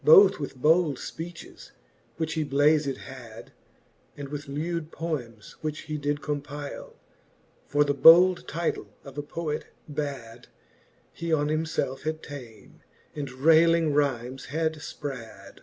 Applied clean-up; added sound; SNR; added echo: none; none; none; none.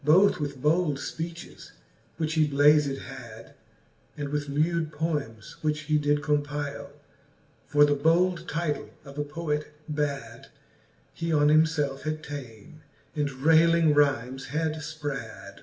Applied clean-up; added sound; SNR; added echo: none; none; none; reverberation time 0.6 s.